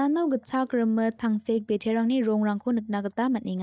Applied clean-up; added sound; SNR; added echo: neural mask model DeepFilterNet 3.